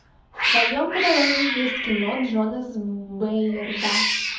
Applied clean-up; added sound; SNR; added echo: none; Cat; 1 dB; reverberation time 0.6 s.